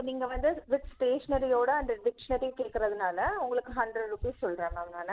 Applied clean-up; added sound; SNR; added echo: none; Walk, footsteps; 15 dB; none.